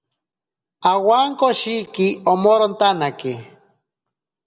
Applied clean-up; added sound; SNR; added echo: none; none; none; none.